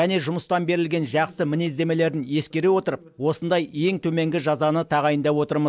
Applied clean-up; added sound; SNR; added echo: none; none; none; none.